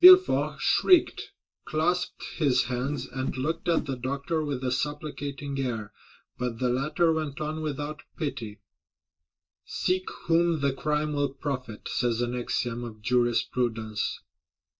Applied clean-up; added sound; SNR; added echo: neural mask model DeepFilterNet 3.